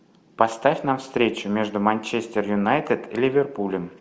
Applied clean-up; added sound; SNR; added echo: none; none; none; none.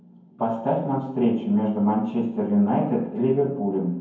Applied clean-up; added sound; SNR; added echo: none; none; none; reverberation time 0.9 s.